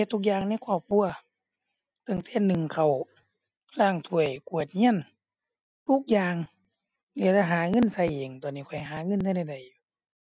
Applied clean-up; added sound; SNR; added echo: none; none; none; none.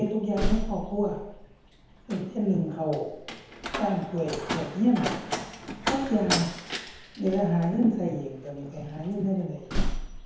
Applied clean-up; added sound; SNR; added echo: none; Slam; 4 dB; reverberation time 1.0 s.